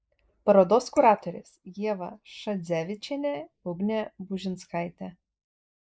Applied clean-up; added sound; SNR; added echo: neural mask model Resemble Enhance denoiser.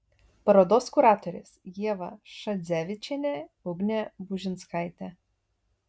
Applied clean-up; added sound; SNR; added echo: none; none; none; none.